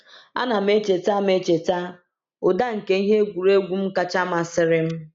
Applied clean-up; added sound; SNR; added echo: none; none; none; none.